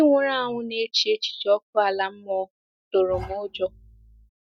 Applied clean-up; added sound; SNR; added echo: neural mask model DeepFilterNet 3.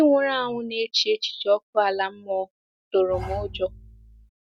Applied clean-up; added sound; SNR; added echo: none; Bowed string instrument; 12 dB; none.